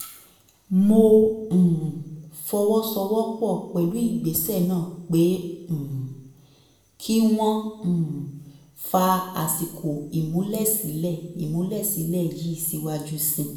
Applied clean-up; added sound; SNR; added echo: none; none; none; reverberation time 0.8 s.